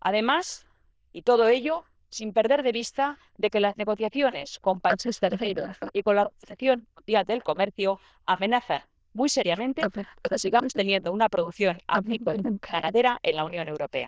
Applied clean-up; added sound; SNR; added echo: neural diffusion model UNIVERSE++.